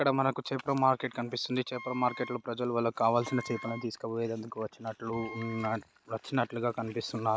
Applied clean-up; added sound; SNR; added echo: none; Wind instrument, woodwind instrument; 16 dB; none.